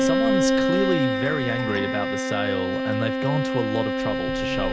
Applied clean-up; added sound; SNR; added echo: none; Bowed string instrument; -3 dB; none.